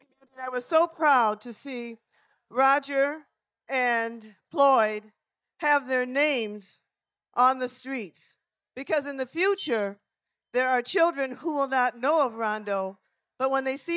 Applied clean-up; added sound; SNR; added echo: neural mask model DeepFilterNet 3.